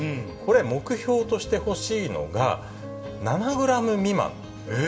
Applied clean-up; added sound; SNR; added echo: none; none; none; reverberation time 0.3 s.